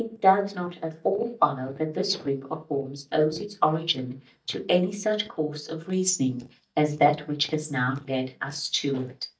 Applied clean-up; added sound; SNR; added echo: neural mask model DeepFilterNet 3.